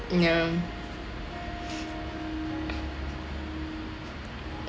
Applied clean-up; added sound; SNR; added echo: none; Harp; 8 dB; none.